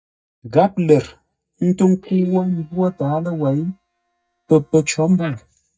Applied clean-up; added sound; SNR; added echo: neural mask model DeepFilterNet 3.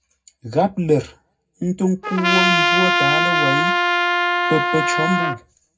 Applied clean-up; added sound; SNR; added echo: none; Trumpet; -4 dB; reverberation time 0.3 s.